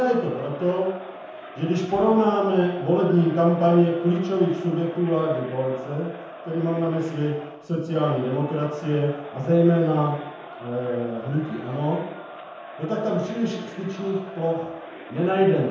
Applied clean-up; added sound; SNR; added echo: none; Crowd; 16 dB; reverberation time 0.9 s.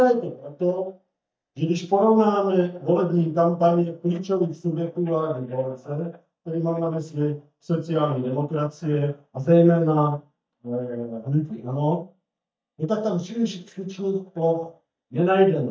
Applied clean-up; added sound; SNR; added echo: neural mask model DeepFilterNet 3.